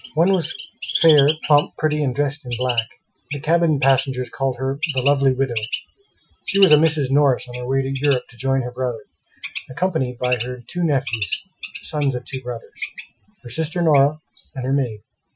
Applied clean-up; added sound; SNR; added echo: classical method Wiener filter.